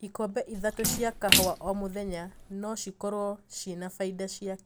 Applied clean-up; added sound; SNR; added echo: none; Splash, splatter; 0 dB; none.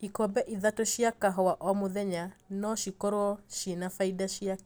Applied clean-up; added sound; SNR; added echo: none; none; none; none.